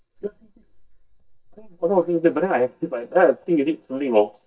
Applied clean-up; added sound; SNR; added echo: neural mask model DeepFilterNet 3.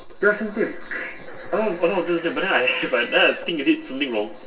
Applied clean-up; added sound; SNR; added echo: none; Livestock, farm animals, working animals; 18 dB; reverberation time 0.2 s.